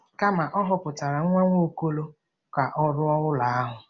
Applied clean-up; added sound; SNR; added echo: none; none; none; none.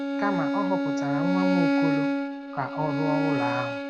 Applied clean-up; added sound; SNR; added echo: none; Bowed string instrument; -4 dB; none.